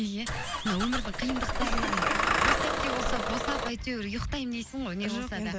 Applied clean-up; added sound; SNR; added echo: none; Engine starting / Bus; -4 dB; none.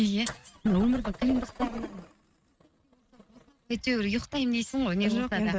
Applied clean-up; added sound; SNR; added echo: neural mask model RNNoise.